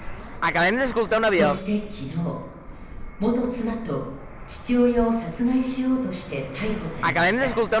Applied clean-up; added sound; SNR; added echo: none; Fixed-wing aircraft, airplane; 0 dB; reverberation time 0.9 s.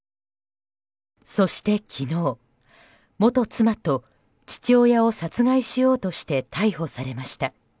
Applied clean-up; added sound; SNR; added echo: none; none; none; none.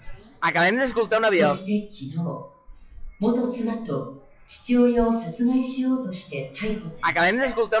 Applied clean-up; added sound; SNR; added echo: classical method WPE with log-MMSE.